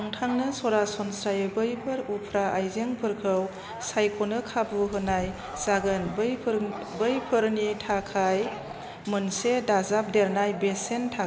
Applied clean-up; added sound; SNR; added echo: none; Bark / Growling; 17 dB; none.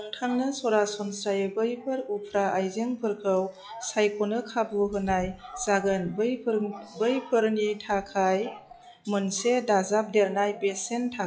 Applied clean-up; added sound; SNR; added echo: classical method log-MMSE.